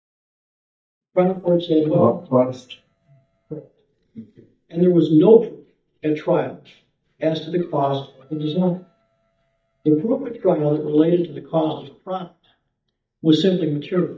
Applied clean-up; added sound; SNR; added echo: neural mask model DeepFilterNet 3.